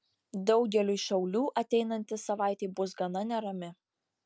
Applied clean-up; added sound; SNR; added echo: none; none; none; none.